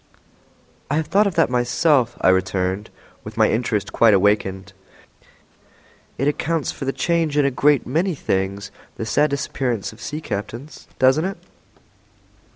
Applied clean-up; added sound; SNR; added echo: none; none; none; none.